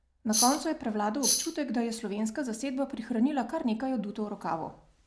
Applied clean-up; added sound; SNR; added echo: none; Tambourine; -3 dB; none.